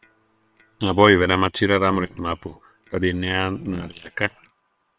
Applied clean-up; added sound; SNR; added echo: neural separator model SepFormer WHAM!.